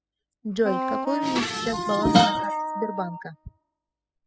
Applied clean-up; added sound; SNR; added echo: classical method spectral subtraction.